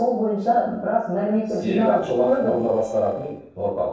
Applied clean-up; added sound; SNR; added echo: neural separator model SepFormer DNS4.